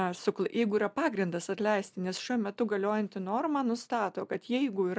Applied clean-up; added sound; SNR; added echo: none; none; none; none.